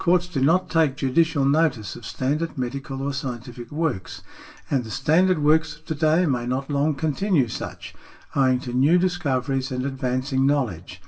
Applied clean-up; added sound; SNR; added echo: none; none; none; reverberation time 0.2 s.